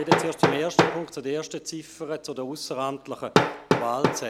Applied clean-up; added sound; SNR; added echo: none; Hammer; -4 dB; none.